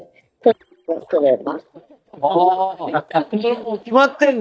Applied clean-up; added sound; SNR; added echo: neural mask model DeepFilterNet 3.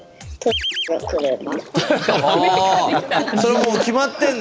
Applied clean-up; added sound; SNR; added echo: none; Splash, splatter; 13 dB; none.